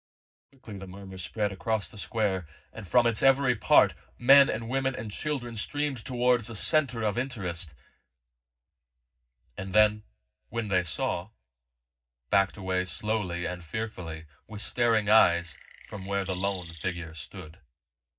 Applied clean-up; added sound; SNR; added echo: neural mask model DeepFilterNet 3.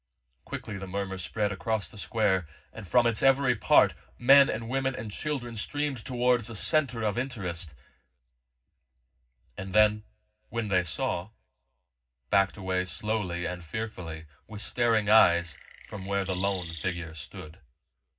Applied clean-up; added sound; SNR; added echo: none; Chirp, tweet; 14 dB; reverberation time 0.4 s.